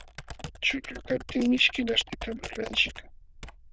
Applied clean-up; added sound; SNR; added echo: neural diffusion model UNIVERSE++.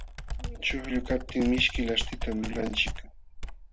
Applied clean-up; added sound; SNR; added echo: none; Computer keyboard; 4 dB; none.